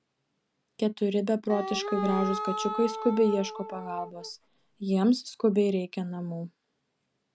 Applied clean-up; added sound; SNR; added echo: none; Wind instrument, woodwind instrument; 6 dB; none.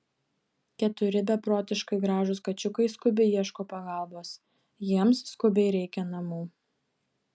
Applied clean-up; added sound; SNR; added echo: none; none; none; none.